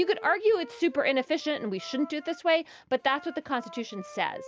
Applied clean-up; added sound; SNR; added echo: none; Wind instrument, woodwind instrument; 18 dB; none.